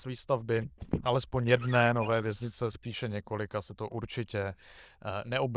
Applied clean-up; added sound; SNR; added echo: neural diffusion model UNIVERSE++.